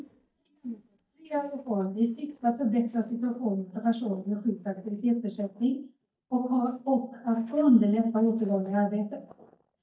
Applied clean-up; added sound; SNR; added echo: neural mask model DeepFilterNet 3.